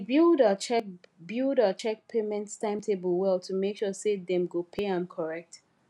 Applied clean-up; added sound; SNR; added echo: none; none; none; none.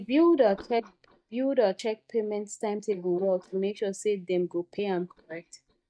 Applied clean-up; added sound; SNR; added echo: neural mask model DeepFilterNet 3.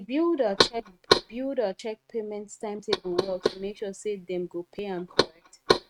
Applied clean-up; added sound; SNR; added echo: neural mask model RNNoise.